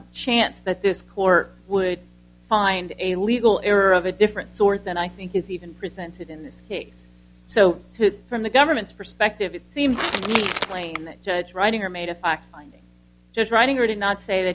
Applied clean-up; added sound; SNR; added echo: none; Crushing / Wood; 3 dB; none.